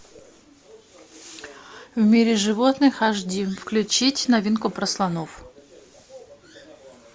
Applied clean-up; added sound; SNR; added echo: none; none; none; none.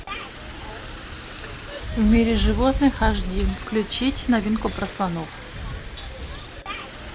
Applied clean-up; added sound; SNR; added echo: none; Wind; 4 dB; none.